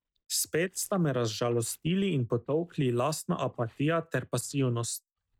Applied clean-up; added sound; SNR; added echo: neural mask model DeepFilterNet 3.